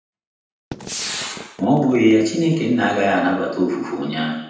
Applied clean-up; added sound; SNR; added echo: none; Gunshot, gunfire; 11 dB; reverberation time 0.9 s.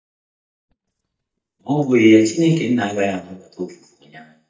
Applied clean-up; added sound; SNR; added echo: neural mask model DeepFilterNet 3.